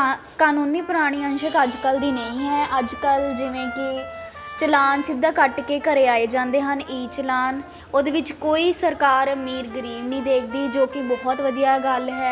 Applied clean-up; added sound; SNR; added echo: none; Trumpet; 16 dB; none.